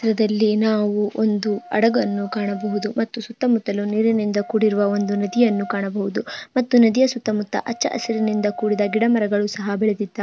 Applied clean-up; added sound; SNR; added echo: none; Wind instrument, woodwind instrument; 19 dB; none.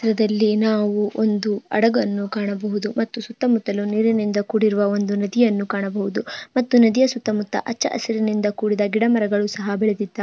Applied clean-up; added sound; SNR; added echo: none; none; none; none.